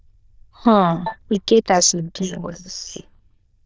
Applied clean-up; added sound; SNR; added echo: neural diffusion model UNIVERSE++.